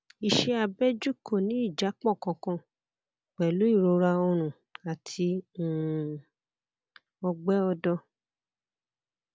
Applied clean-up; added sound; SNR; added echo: none; none; none; none.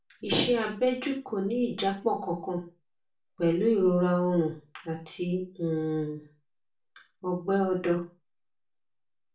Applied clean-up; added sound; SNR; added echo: none; none; none; reverberation time 0.3 s.